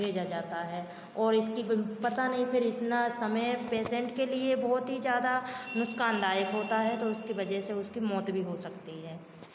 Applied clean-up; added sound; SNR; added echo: none; none; none; none.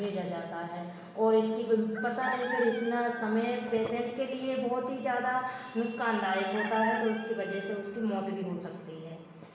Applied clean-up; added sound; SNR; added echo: none; Chicken, rooster; 10 dB; reverberation time 0.9 s.